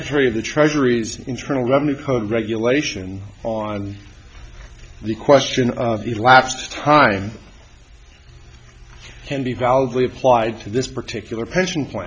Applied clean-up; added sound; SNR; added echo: none; none; none; none.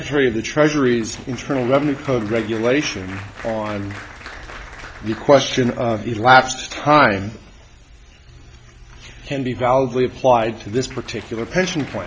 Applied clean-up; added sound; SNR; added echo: none; Applause; 20 dB; none.